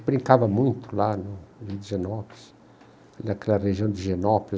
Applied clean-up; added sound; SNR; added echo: none; none; none; none.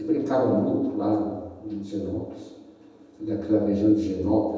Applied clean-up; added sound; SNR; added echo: none; none; none; reverberation time 1.1 s.